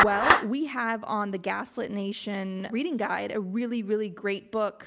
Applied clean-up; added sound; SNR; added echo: none; Clapping; 2 dB; none.